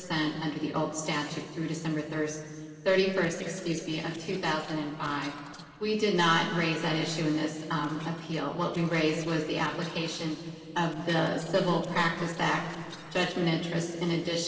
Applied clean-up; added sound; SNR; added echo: neural separator model SepFormer DNS4.